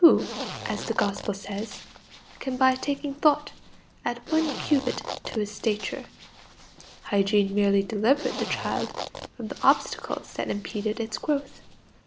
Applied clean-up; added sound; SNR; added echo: none; Zipper (clothing); 13 dB; none.